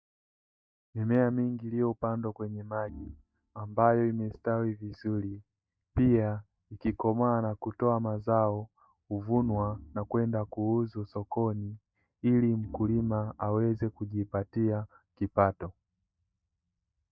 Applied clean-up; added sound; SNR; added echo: neural mask model DeepFilterNet 3.